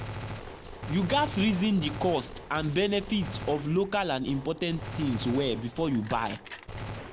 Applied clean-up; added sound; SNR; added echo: none; Gunshot, gunfire; 10 dB; none.